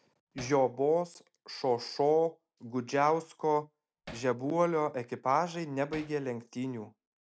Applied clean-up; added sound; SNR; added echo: none; Hammer; 18 dB; none.